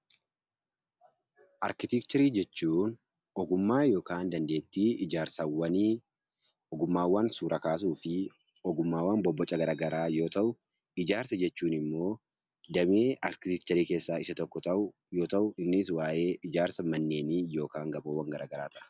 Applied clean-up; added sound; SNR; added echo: none; none; none; none.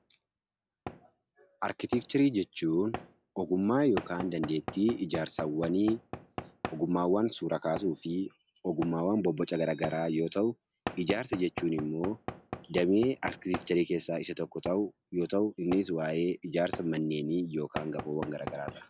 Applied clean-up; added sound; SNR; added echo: none; Knock / Wood; 13 dB; none.